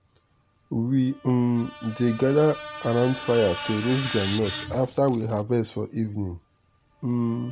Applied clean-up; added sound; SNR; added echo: none; Screech; 14 dB; none.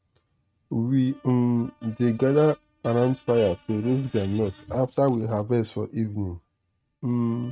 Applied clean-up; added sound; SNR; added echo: neural mask model RNNoise.